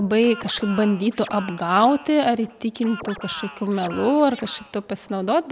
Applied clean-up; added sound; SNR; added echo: none; Scratching (performance technique); 17 dB; none.